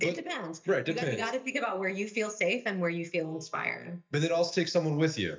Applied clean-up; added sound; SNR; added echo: neural mask model DeepFilterNet 3.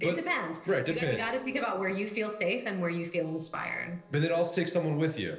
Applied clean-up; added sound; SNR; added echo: neural separator model SepFormer DNS4.